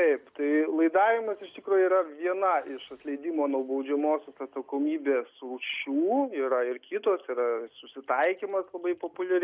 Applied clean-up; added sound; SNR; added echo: none; none; none; none.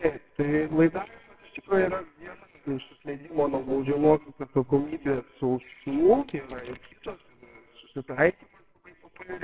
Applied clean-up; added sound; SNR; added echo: neural separator model SepFormer WHAMR!.